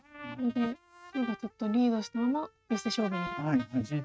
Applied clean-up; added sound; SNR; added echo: neural mask model RNNoise.